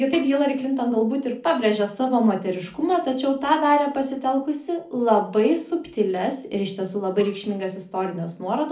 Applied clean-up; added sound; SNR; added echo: neural separator model SepFormer DNS4.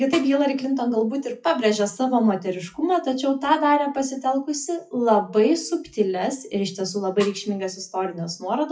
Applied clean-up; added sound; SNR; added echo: classical method WPE with log-MMSE.